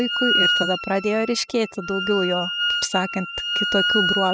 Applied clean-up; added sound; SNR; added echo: classical method spectral subtraction.